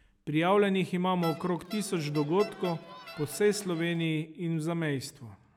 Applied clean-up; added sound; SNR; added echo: none; Crowd; 15 dB; none.